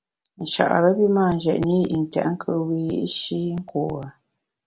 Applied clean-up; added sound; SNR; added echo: none; none; none; none.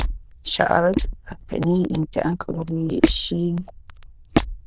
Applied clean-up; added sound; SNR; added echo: neural diffusion model UNIVERSE++.